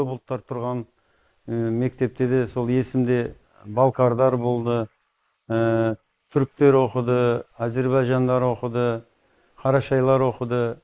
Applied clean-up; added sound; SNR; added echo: neural mask model Resemble Enhance denoiser.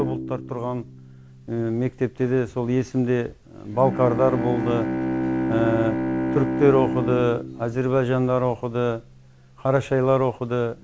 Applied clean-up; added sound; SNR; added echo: none; Bowed string instrument; 6 dB; none.